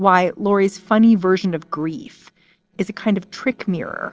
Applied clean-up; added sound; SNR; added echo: neural separator model SepFormer DNS4.